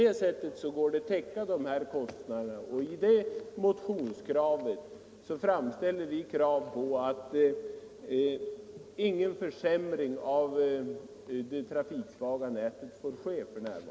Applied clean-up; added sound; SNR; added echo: none; none; none; none.